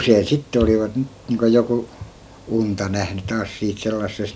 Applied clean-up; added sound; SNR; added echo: none; none; none; none.